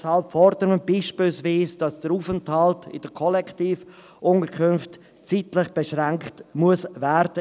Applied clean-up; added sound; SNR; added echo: none; none; none; none.